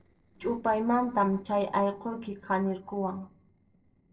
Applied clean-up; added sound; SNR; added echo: neural separator model SepFormer DNS4.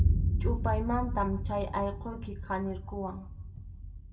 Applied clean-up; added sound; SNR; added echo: none; Boom; -3 dB; reverberation time 0.5 s.